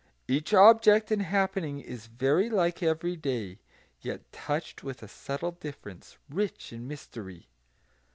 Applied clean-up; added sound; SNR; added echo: none; none; none; none.